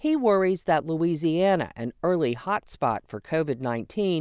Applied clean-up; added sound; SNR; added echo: none; none; none; none.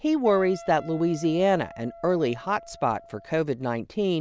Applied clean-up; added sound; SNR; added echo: none; Wind instrument, woodwind instrument; 20 dB; none.